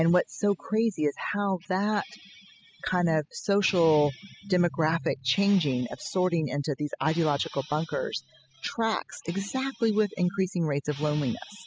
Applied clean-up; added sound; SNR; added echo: classical method spectral subtraction.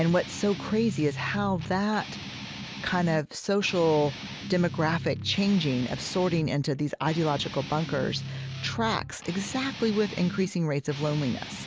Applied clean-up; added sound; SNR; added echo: none; Guitar; 10 dB; none.